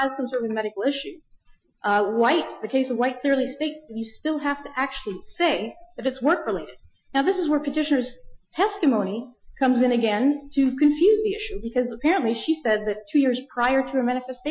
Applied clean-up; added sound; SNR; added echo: classical method Wiener filter.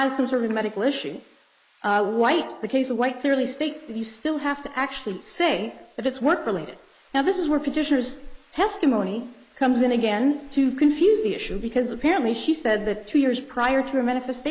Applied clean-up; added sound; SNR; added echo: neural mask model Resemble Enhance denoiser.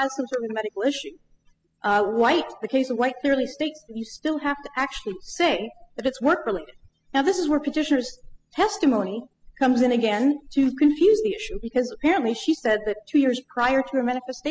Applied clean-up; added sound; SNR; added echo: classical method spectral subtraction.